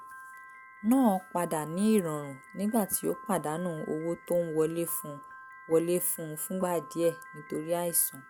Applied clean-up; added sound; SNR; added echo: none; Piano; 18 dB; none.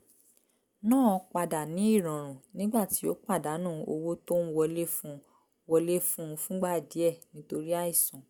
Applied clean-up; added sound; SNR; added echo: none; none; none; none.